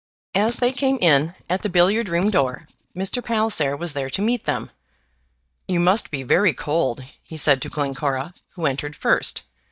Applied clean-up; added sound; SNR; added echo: neural mask model DeepFilterNet 3.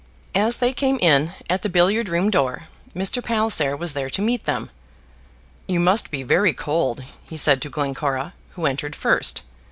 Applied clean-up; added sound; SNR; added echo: none; none; none; none.